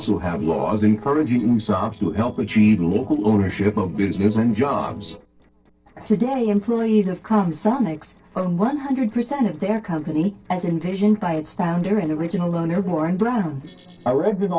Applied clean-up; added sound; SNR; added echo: neural separator model SepFormer DNS4.